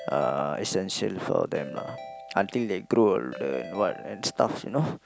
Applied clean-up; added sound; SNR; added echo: none; Ringtone / Keyboard (musical); 16 dB; none.